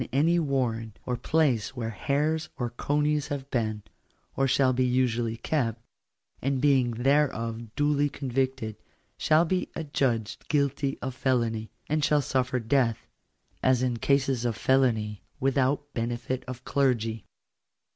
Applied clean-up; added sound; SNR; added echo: none; none; none; none.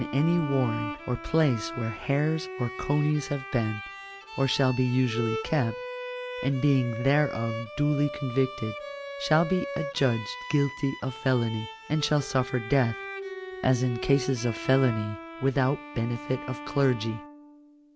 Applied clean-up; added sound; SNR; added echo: none; Bowed string instrument; 10 dB; none.